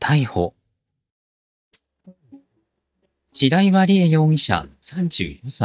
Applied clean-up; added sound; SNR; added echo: neural mask model DeepFilterNet 3.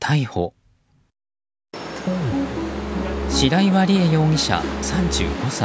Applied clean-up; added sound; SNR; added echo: none; Bowed string instrument; 8 dB; none.